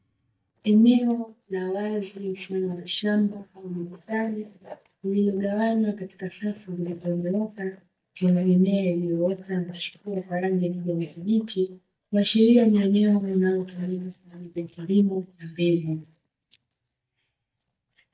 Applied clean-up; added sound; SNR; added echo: neural mask model DeepFilterNet 3.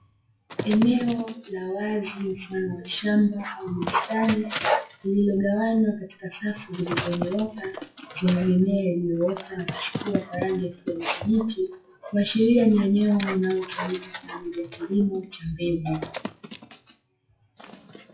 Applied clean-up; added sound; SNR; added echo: classical method WPE with log-MMSE.